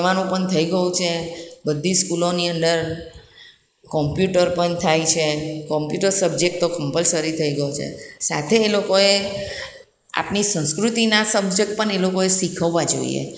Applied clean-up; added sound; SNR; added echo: neural mask model Resemble Enhance denoiser.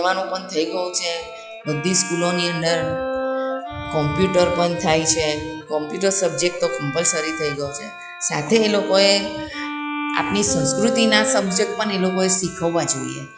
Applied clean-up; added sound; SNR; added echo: classical method log-MMSE.